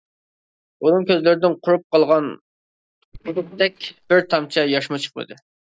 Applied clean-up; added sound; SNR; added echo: neural mask model DeepFilterNet 3.